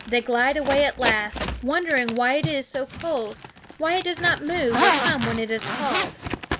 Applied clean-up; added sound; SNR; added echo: none; Zipper (clothing); 4 dB; none.